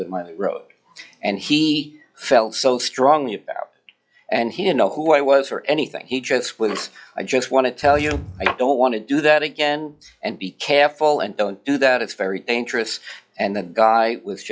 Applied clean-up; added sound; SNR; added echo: classical method log-MMSE.